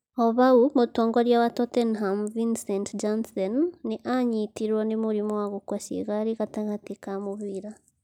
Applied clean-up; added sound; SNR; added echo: none; none; none; none.